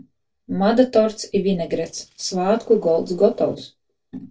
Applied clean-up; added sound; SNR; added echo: neural separator model SepFormer DNS4.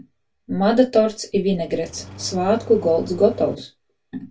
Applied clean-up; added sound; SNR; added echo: none; Engine starting; 19 dB; reverberation time 0.2 s.